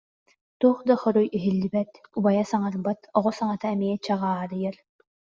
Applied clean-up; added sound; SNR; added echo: none; none; none; none.